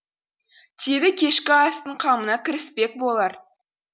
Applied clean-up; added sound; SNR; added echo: none; none; none; none.